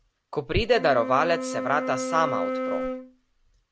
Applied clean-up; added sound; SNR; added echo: none; Wind instrument, woodwind instrument; 4 dB; none.